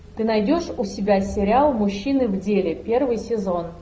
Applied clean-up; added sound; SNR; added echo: none; none; none; none.